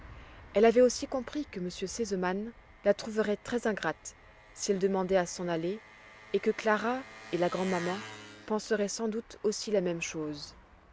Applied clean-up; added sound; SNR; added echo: none; Engine; 19 dB; none.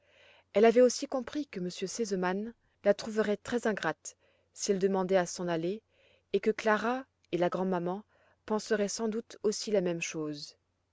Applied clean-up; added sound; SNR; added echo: none; none; none; none.